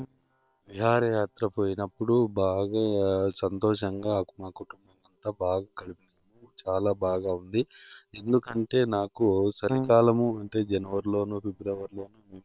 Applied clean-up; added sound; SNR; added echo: neural separator model SepFormer WHAM!.